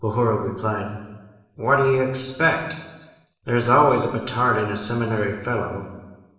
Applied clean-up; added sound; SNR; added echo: none; none; none; reverberation time 1.1 s.